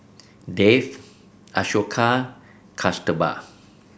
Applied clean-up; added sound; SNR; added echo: none; none; none; none.